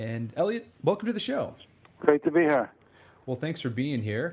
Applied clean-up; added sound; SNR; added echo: none; none; none; none.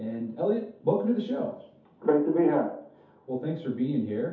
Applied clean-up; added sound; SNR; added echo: none; none; none; reverberation time 0.5 s.